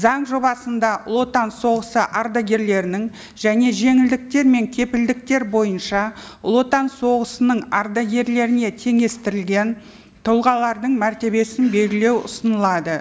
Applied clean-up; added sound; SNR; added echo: none; none; none; none.